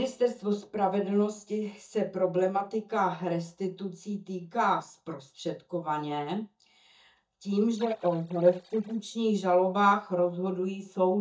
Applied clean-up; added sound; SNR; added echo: neural mask model DeepFilterNet 3.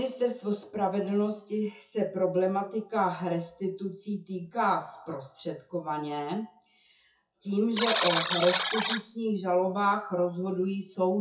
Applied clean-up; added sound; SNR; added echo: classical method WPE with log-MMSE.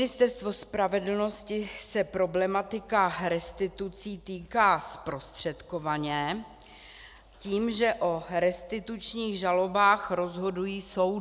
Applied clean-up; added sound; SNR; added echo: none; none; none; none.